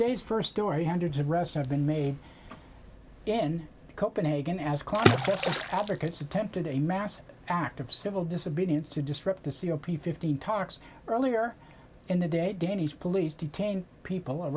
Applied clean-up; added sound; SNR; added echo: none; Water / Splash, splatter; 2 dB; none.